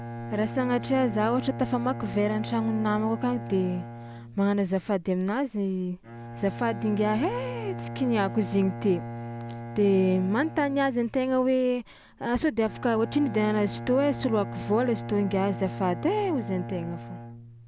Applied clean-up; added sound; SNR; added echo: none; Bowed string instrument; 10 dB; none.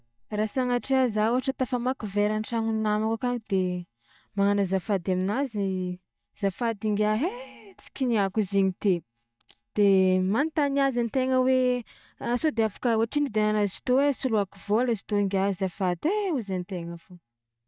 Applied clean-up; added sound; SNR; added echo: neural mask model DeepFilterNet 3.